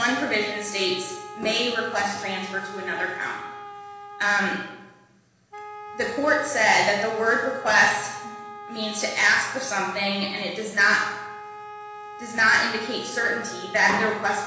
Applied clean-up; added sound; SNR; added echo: none; Wind instrument, woodwind instrument; 15 dB; reverberation time 1.1 s.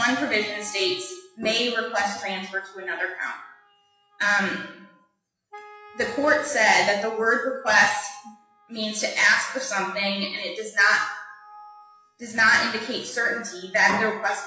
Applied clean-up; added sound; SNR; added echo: classical method WPE with log-MMSE.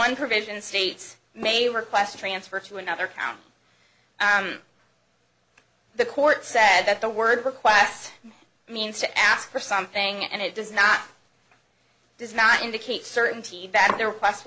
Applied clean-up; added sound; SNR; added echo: none; none; none; none.